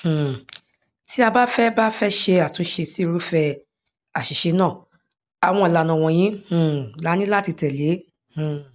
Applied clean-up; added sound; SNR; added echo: none; none; none; none.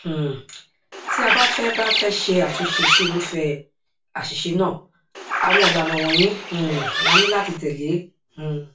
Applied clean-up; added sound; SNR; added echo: none; Bird; -2 dB; reverberation time 0.2 s.